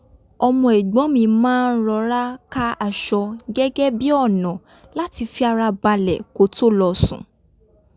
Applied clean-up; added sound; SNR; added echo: none; none; none; none.